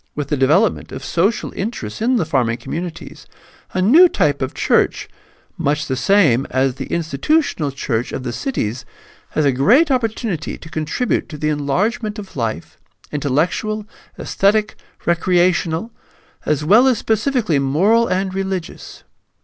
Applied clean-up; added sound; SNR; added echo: none; none; none; none.